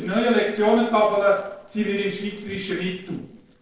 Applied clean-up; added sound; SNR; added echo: neural separator model SepFormer DNS4.